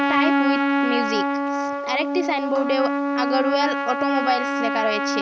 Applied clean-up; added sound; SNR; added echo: none; Trumpet + Wind instrument, woodwind instrument; -2 dB; none.